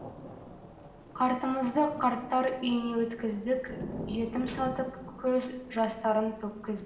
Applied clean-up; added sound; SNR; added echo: none; Thunder / Rain; 13 dB; reverberation time 1.2 s.